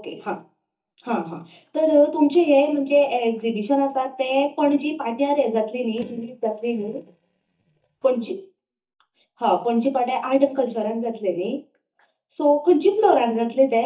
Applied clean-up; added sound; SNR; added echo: neural mask model DeepFilterNet 3.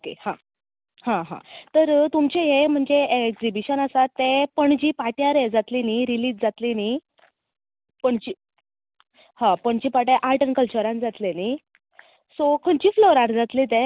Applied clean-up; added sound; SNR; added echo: none; none; none; none.